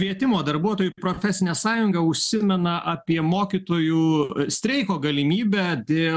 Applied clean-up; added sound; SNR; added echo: none; none; none; none.